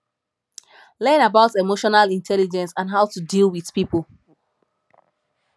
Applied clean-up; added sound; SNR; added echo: none; none; none; none.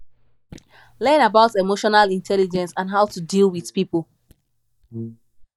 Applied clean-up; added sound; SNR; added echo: neural mask model DeepFilterNet 3.